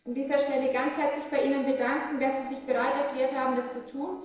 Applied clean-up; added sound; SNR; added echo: neural separator model SepFormer DNS4.